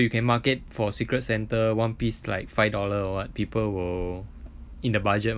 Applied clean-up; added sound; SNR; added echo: none; none; none; none.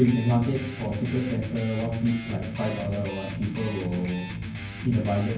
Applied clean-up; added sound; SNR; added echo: none; Electric guitar; 8 dB; reverberation time 0.9 s.